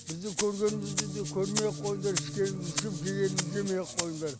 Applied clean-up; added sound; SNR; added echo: none; Organ + Rattle (instrument); 3 dB; none.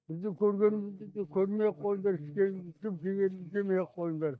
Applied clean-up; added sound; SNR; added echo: neural mask model DeepFilterNet 3.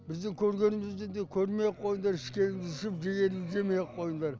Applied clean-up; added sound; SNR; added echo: none; none; none; none.